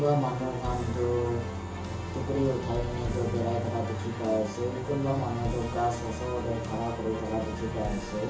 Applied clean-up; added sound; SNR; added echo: none; Musical instrument; 5 dB; reverberation time 0.7 s.